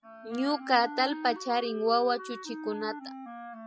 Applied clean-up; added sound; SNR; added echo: classical method Wiener filter.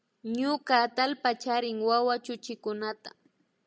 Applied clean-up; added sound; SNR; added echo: none; none; none; none.